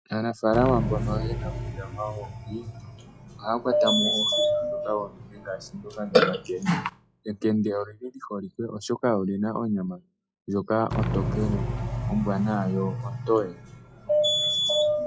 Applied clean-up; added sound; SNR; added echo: classical method log-MMSE.